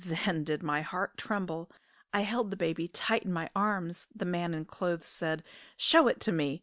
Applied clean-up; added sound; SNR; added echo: none; none; none; none.